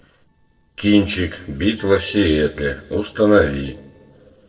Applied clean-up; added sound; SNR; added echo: neural separator model SepFormer DNS4.